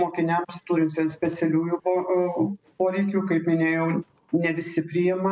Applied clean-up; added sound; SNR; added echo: none; none; none; none.